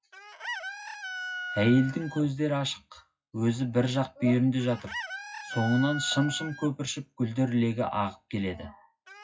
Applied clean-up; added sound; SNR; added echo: classical method WPE with log-MMSE.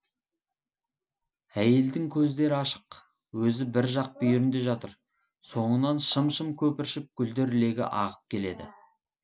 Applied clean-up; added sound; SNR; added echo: none; none; none; none.